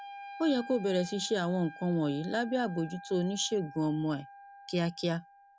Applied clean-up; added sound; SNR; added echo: none; Wind instrument, woodwind instrument; 16 dB; none.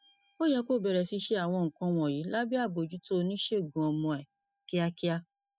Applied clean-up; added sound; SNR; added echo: classical method spectral subtraction.